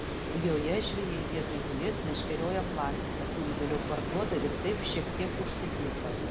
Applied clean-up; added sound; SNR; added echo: none; Water; 0 dB; none.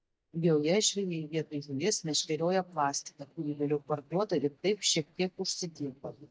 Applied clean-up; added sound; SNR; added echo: neural mask model DeepFilterNet 3.